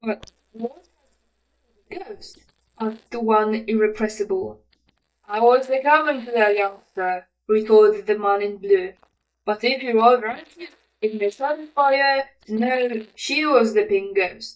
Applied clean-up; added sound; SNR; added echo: neural mask model DeepFilterNet 3.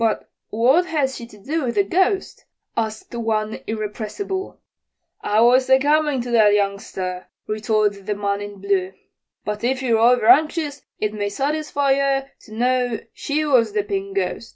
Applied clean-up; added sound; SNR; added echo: none; none; none; none.